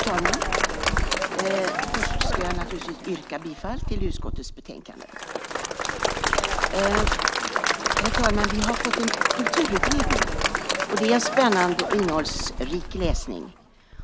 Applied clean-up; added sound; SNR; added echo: none; Purr + Applause / Crowd; -3 dB; none.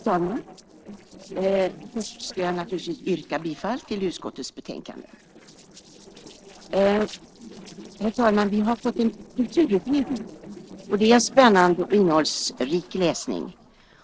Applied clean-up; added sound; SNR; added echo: neural separator model SepFormer DNS4.